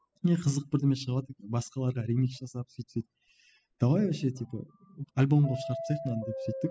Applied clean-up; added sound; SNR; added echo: classical method spectral subtraction.